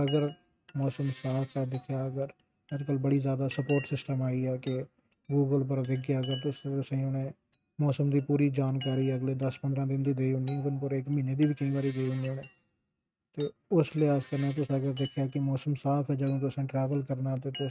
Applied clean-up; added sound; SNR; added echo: neural mask model RNNoise.